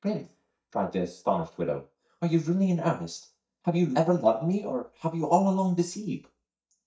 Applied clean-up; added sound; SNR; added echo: neural mask model DeepFilterNet 3.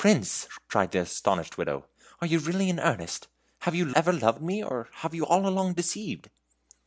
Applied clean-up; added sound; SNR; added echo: none; none; none; none.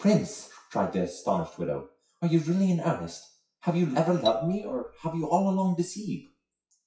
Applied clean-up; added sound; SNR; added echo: classical method WPE with log-MMSE.